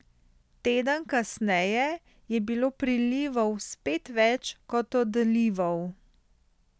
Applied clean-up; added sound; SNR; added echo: none; none; none; none.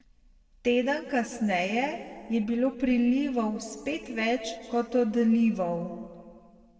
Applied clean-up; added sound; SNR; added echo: none; none; none; reverberation time 1.7 s.